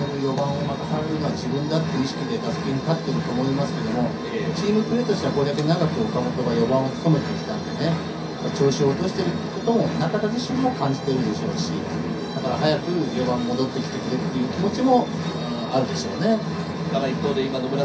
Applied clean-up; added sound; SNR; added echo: none; none; none; reverberation time 0.3 s.